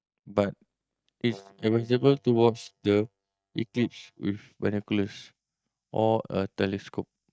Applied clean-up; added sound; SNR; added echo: neural mask model DeepFilterNet 3.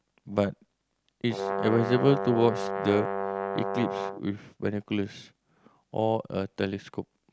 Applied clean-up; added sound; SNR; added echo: none; Brass instrument; 3 dB; none.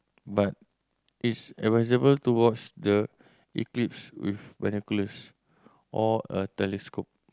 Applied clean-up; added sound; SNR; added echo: none; none; none; none.